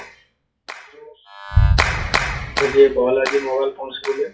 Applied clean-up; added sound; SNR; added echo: classical method WPE with log-MMSE.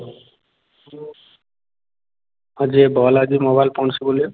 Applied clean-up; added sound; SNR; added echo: none; none; none; none.